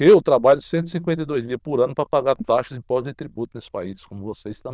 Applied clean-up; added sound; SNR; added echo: neural diffusion model UNIVERSE++.